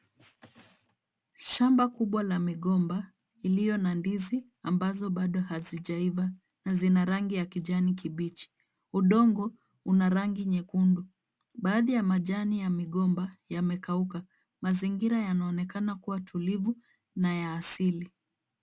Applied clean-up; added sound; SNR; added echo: none; none; none; none.